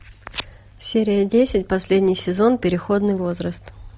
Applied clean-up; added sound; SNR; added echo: none; none; none; none.